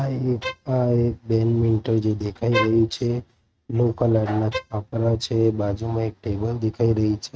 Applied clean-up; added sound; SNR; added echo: neural mask model RNNoise.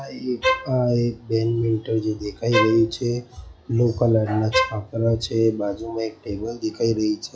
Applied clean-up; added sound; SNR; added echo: classical method log-MMSE.